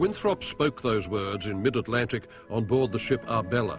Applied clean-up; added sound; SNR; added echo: none; none; none; none.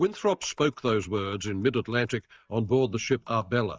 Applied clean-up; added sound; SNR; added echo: neural mask model DeepFilterNet 3.